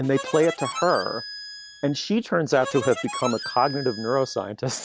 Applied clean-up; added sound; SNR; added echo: none; Harmonica; 11 dB; none.